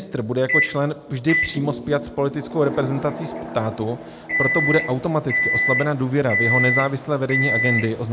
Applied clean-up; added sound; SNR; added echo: none; Microwave oven; 2 dB; none.